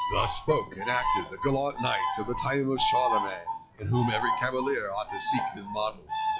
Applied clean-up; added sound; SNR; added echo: classical method log-MMSE.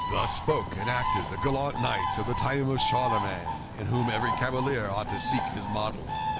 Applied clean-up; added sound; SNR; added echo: none; Bird; 1 dB; none.